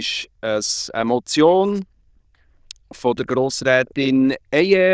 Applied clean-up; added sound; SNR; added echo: neural diffusion model UNIVERSE++.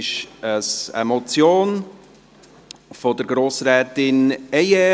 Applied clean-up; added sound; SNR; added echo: none; none; none; none.